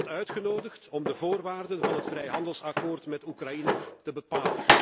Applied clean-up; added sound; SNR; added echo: none; Drawer open or close; -4 dB; none.